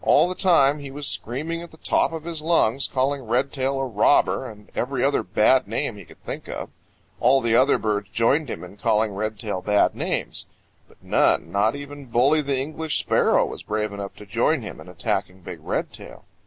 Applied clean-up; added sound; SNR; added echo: none; none; none; none.